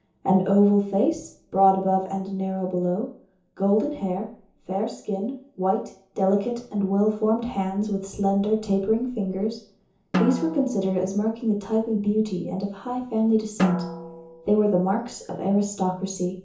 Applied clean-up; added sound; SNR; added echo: none; Drum; 7 dB; reverberation time 0.7 s.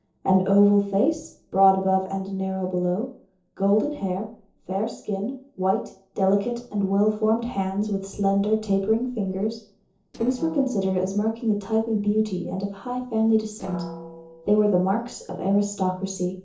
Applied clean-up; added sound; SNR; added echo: neural separator model SepFormer DNS4.